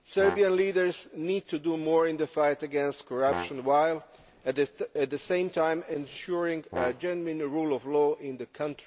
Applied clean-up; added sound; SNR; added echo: none; Brass instrument; 12 dB; none.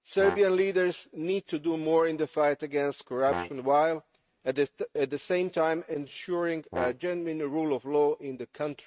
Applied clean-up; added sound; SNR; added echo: neural mask model RNNoise.